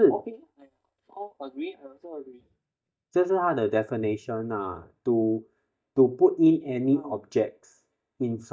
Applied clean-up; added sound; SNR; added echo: neural mask model DeepFilterNet 3.